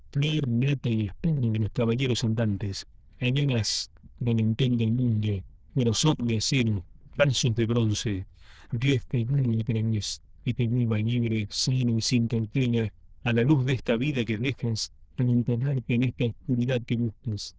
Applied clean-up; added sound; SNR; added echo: neural diffusion model UNIVERSE++.